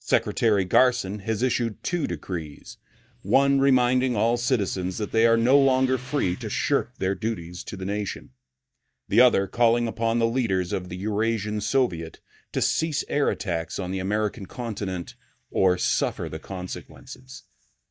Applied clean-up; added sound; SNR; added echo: neural mask model DeepFilterNet 3.